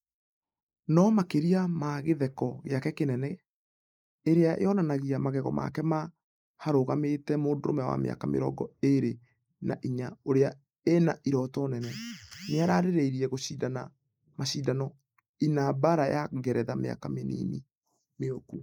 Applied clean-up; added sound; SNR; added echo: neural mask model Resemble Enhance denoiser.